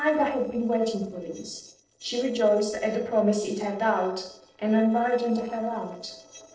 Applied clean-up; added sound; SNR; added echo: neural separator model SepFormer DNS4.